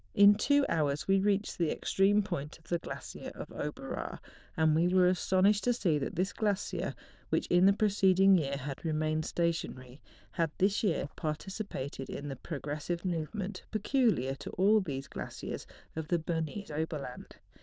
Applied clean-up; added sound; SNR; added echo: neural diffusion model UNIVERSE++.